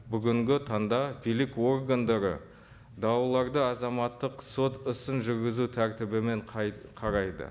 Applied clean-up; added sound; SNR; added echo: none; none; none; none.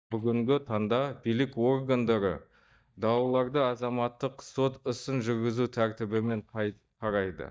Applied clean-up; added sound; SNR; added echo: neural mask model DeepFilterNet 3.